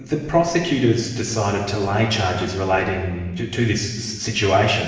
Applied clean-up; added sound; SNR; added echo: none; none; none; reverberation time 1.3 s.